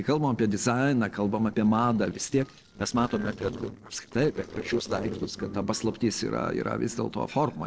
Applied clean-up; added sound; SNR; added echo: neural separator model SepFormer DNS4.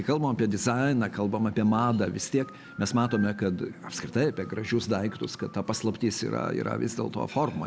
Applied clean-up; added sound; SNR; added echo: none; none; none; none.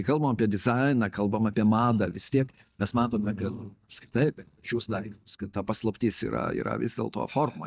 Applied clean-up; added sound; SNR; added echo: neural mask model DeepFilterNet 3.